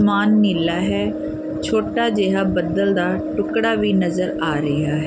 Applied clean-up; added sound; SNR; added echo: none; Brass instrument; 7 dB; none.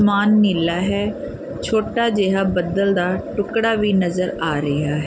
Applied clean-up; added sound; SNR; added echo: none; none; none; none.